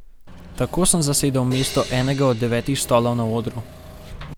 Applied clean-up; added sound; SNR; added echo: none; Engine / Mechanisms + Crash cymbal; 14 dB; none.